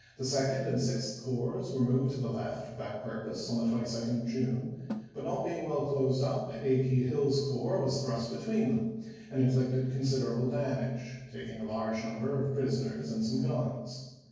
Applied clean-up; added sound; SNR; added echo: neural separator model SepFormer DNS4.